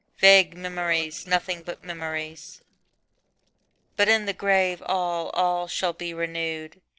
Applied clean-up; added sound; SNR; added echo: neural separator model SepFormer DNS4.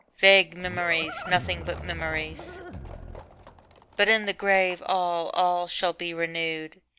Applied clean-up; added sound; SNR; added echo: none; Livestock, farm animals, working animals; 15 dB; none.